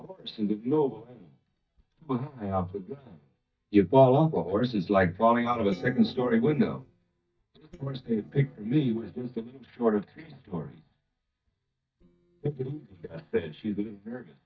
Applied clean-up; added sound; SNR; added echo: neural mask model DeepFilterNet 3.